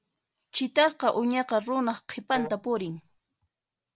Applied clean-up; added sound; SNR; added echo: none; Wind instrument, woodwind instrument; 12 dB; none.